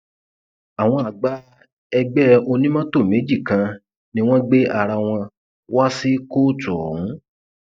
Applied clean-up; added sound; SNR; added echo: neural mask model DeepFilterNet 3.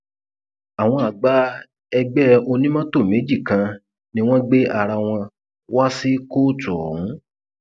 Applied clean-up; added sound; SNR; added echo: none; Guitar; 20 dB; none.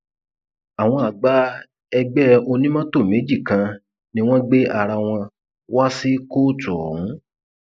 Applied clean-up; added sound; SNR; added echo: neural mask model Resemble Enhance denoiser.